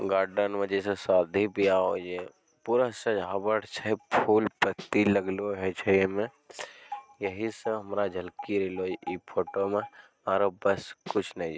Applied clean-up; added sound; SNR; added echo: neural mask model RNNoise.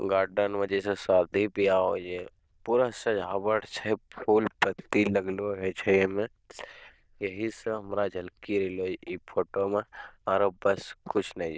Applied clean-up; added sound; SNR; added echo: neural diffusion model UNIVERSE++.